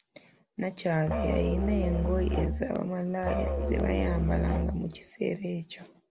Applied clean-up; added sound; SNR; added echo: none; Musical instrument; -1 dB; none.